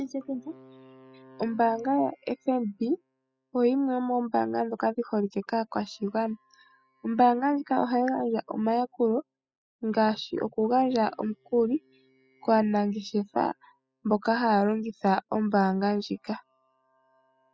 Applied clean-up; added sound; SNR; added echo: classical method spectral subtraction.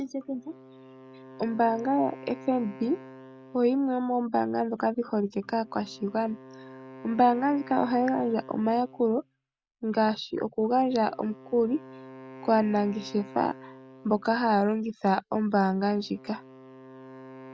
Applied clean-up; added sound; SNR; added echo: none; Wind instrument, woodwind instrument; 20 dB; none.